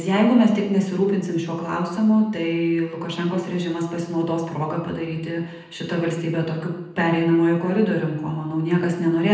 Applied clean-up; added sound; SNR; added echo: none; none; none; reverberation time 0.9 s.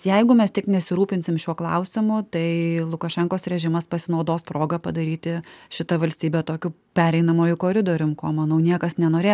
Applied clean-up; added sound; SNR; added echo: none; none; none; none.